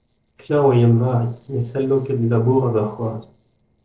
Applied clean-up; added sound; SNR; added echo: neural separator model SepFormer DNS4.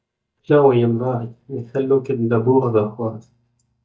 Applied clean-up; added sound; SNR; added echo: neural mask model DeepFilterNet 3.